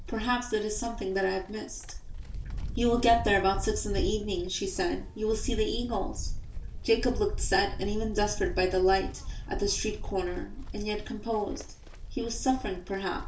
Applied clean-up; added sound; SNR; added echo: none; Livestock, farm animals, working animals; 5 dB; reverberation time 0.3 s.